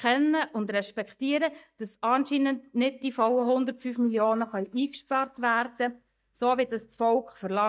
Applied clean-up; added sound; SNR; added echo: neural mask model DeepFilterNet 3.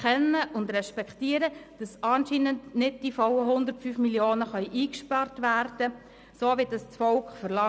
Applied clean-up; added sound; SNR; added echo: none; none; none; none.